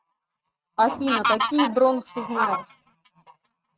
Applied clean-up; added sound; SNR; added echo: neural mask model RNNoise.